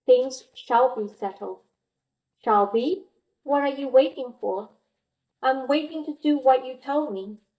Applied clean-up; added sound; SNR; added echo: neural mask model DeepFilterNet 3.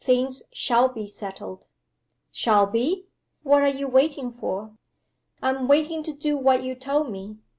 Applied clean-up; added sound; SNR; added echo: none; none; none; none.